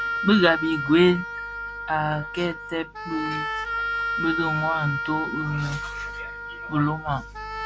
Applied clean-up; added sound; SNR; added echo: none; Wind instrument, woodwind instrument; 5 dB; none.